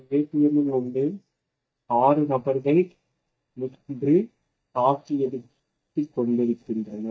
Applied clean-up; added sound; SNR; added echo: neural mask model DeepFilterNet 3.